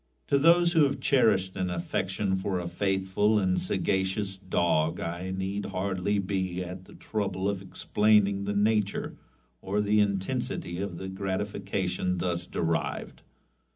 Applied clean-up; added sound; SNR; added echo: none; none; none; reverberation time 0.4 s.